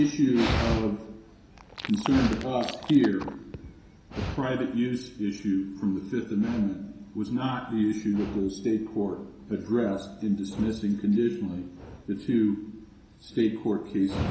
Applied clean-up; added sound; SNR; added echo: none; Dog; 10 dB; reverberation time 0.7 s.